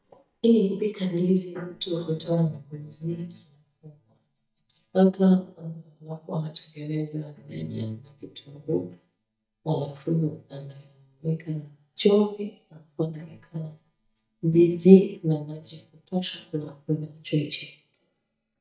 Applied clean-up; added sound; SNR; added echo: neural mask model DeepFilterNet 3.